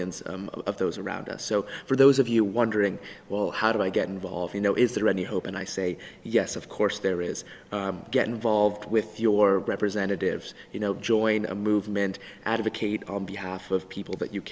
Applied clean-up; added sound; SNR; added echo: none; none; none; none.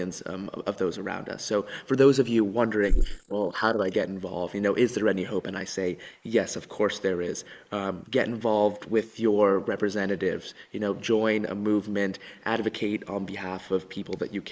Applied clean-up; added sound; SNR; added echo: neural mask model Resemble Enhance denoiser.